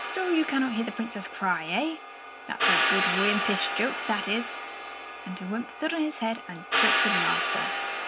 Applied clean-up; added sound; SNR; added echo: none; Hi-hat; -1 dB; none.